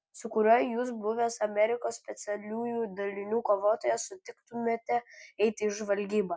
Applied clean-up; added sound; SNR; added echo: none; none; none; none.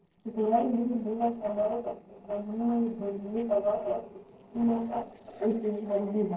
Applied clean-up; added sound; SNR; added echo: neural separator model SepFormer DNS4.